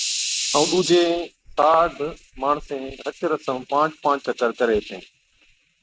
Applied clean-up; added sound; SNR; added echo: neural mask model RNNoise.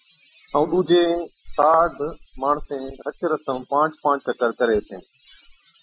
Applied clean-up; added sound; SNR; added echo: classical method Wiener filter.